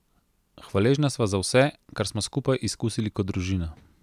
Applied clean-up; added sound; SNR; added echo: none; none; none; none.